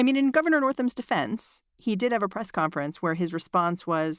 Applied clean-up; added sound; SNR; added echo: none; none; none; none.